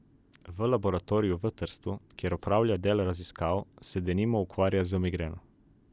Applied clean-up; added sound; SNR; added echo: none; none; none; none.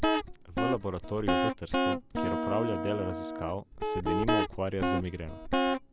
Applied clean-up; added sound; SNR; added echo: none; Guitar; -4 dB; none.